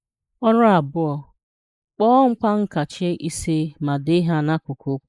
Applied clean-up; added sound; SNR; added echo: neural mask model Resemble Enhance denoiser.